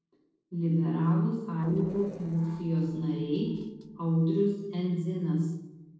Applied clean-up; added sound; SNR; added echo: neural separator model SepFormer DNS4.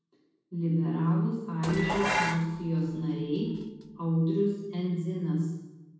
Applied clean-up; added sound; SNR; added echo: none; Dishes, pots, and pans; 5 dB; reverberation time 1.2 s.